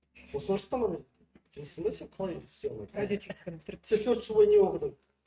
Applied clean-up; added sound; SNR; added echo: neural mask model RNNoise.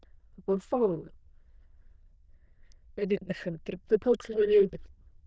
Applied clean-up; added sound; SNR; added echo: neural diffusion model UNIVERSE++.